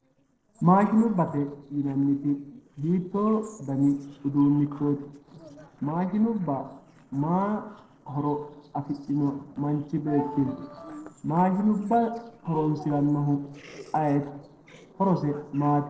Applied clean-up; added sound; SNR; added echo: neural separator model SepFormer DNS4.